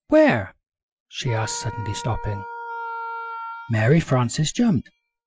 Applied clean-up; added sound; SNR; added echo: classical method Wiener filter.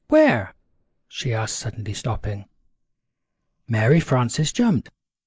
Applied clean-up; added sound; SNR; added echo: neural mask model Resemble Enhance denoiser.